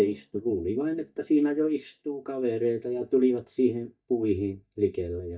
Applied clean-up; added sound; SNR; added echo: neural mask model DeepFilterNet 3.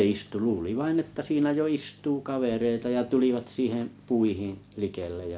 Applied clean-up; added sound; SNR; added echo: none; none; none; none.